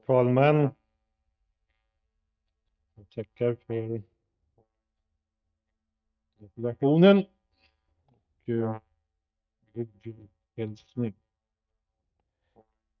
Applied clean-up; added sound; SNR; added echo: neural mask model DeepFilterNet 3.